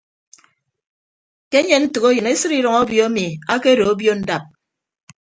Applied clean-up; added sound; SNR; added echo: none; none; none; none.